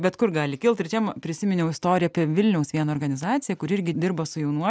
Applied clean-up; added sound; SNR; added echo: none; none; none; none.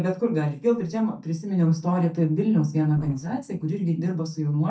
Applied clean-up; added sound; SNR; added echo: neural mask model DeepFilterNet 3.